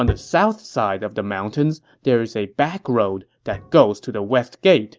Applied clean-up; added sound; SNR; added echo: neural mask model DeepFilterNet 3.